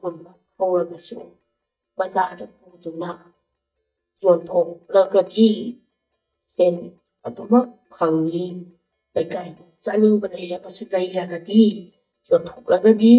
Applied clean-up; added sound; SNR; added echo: neural mask model DeepFilterNet 3.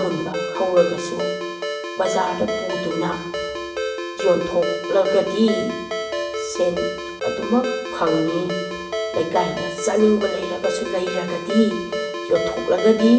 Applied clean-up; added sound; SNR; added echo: none; Ringtone; 5 dB; reverberation time 0.7 s.